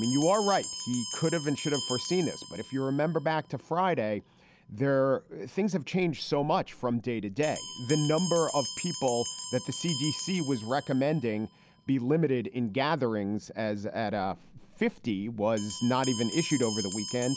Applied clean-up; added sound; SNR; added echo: none; Bell; 11 dB; none.